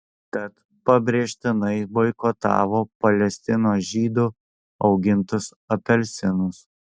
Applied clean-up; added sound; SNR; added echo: none; none; none; none.